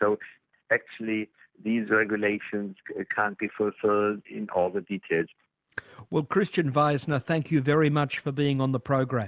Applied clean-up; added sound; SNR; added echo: none; none; none; none.